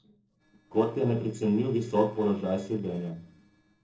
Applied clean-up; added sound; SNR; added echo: neural separator model SepFormer DNS4.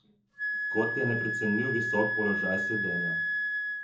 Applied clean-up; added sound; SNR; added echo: none; Wind instrument, woodwind instrument; -1 dB; reverberation time 0.6 s.